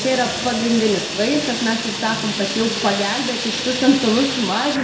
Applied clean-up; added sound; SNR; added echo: none; Fire; 6 dB; reverberation time 0.6 s.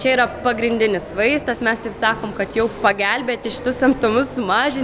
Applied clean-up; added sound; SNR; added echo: none; none; none; none.